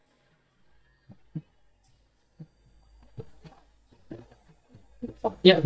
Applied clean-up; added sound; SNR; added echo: neural mask model DeepFilterNet 3.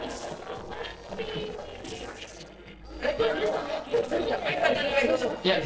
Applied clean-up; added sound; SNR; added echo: neural separator model SepFormer DNS4.